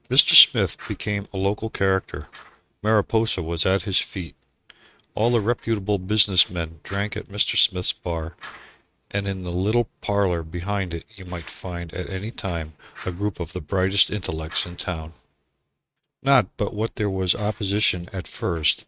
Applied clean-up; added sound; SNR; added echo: neural mask model RNNoise.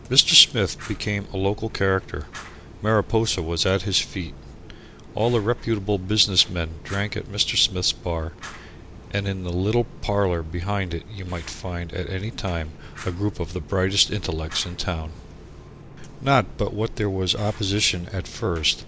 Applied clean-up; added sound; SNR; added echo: none; Fire; 17 dB; none.